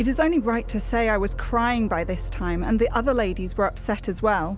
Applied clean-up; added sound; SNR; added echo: none; none; none; none.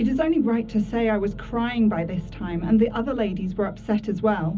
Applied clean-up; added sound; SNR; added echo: none; none; none; reverberation time 0.4 s.